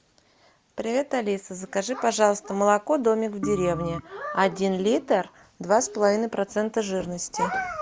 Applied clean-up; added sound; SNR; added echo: none; Organ; 10 dB; none.